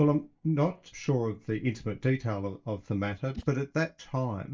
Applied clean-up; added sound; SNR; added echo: neural mask model DeepFilterNet 3.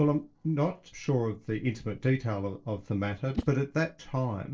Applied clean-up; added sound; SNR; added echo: neural separator model SepFormer DNS4.